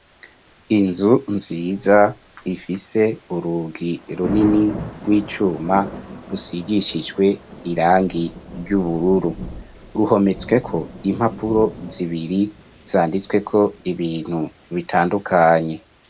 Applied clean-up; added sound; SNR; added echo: none; Thunder / Rain; 16 dB; none.